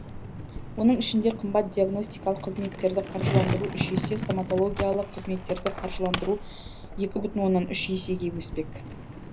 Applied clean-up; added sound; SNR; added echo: none; Skateboard; 6 dB; reverberation time 0.4 s.